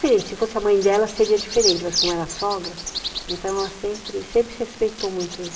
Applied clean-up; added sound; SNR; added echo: none; Bird vocalization, bird call, bird song; 8 dB; reverberation time 2.2 s.